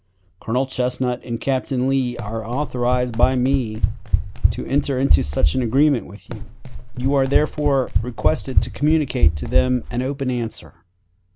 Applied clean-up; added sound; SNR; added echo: none; Run; -2 dB; none.